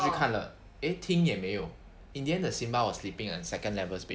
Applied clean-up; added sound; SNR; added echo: none; none; none; none.